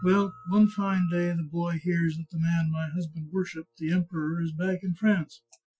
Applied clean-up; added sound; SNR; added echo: classical method Wiener filter.